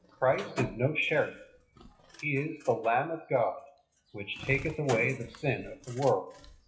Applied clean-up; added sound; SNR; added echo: classical method WPE with log-MMSE.